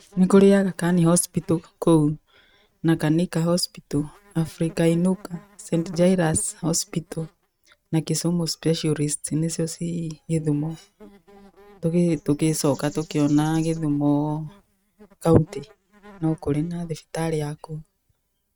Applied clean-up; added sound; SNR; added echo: neural mask model RNNoise.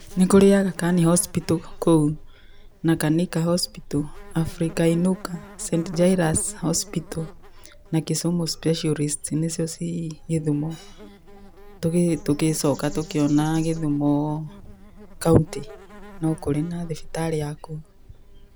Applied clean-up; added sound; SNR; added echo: none; Insect; 17 dB; none.